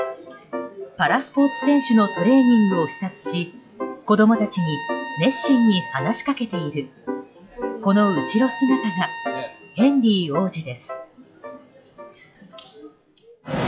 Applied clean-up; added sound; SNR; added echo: classical method log-MMSE.